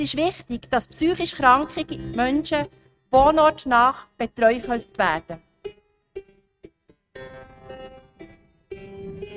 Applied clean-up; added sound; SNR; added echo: neural mask model RNNoise.